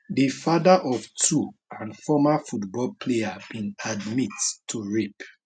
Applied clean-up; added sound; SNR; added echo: none; none; none; none.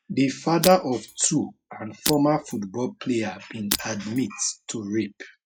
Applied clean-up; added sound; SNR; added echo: classical method log-MMSE.